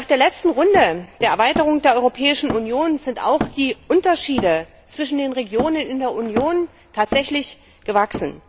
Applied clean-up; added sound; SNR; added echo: none; Hammer; 13 dB; none.